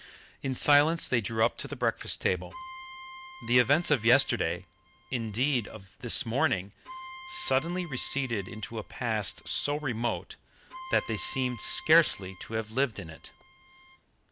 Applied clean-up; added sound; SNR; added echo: none; Bowed string instrument; 17 dB; none.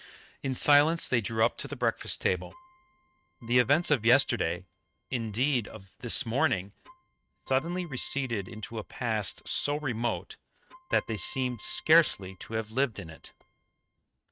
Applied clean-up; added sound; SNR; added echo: neural mask model RNNoise.